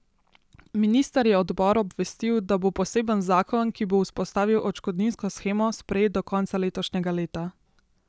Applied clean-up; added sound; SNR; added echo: none; none; none; none.